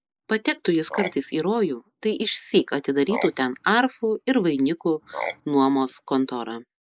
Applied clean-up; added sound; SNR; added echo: neural mask model Resemble Enhance denoiser.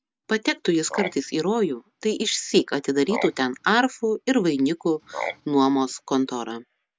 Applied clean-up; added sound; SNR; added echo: none; Frog; 14 dB; none.